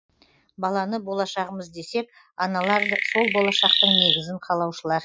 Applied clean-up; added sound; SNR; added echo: classical method Wiener filter.